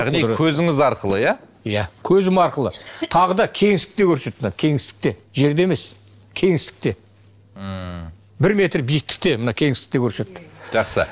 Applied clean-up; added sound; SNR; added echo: neural separator model SepFormer DNS4.